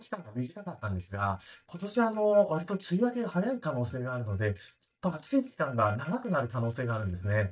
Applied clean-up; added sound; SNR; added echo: neural mask model DeepFilterNet 3.